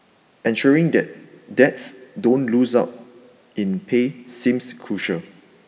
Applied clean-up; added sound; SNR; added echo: none; none; none; reverberation time 1.3 s.